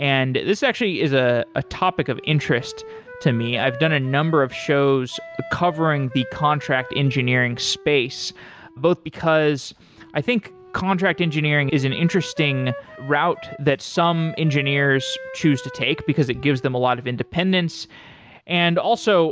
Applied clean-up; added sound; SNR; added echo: none; Wind instrument, woodwind instrument; 18 dB; none.